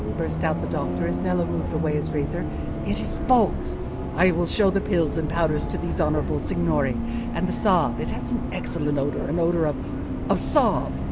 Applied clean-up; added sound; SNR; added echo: none; Bus; 2 dB; none.